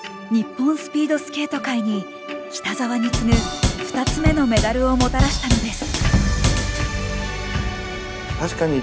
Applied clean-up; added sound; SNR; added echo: none; Drum / Drum kit; -1 dB; none.